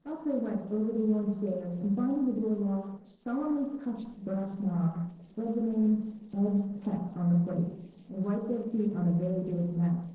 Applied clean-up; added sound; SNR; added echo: neural separator model SepFormer DNS4.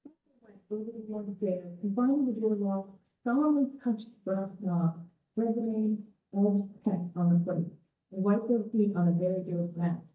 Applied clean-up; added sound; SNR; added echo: neural mask model DeepFilterNet 3.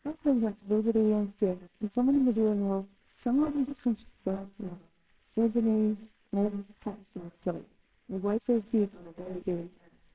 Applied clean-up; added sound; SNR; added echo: neural separator model SepFormer WHAMR!.